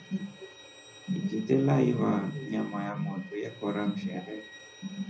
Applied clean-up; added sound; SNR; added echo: none; Bowed string instrument; 19 dB; reverberation time 0.4 s.